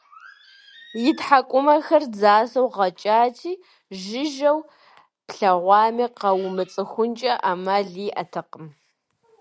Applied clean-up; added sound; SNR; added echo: none; none; none; none.